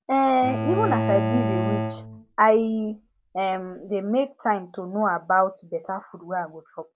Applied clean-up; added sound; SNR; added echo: none; Bowed string instrument; 4 dB; none.